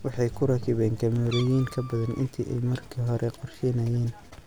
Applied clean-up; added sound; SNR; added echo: none; Meow; 16 dB; none.